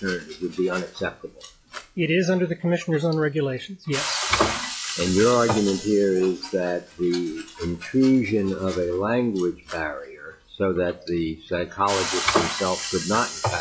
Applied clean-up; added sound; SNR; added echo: classical method log-MMSE.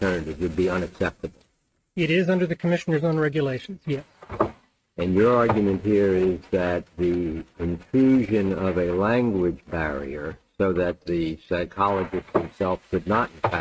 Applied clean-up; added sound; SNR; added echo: neural mask model RNNoise.